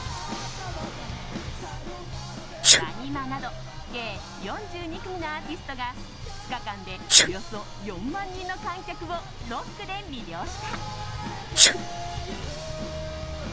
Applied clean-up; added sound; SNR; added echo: none; Sneeze; -5 dB; none.